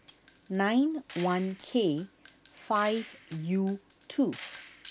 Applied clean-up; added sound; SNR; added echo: none; Gunshot, gunfire; 15 dB; none.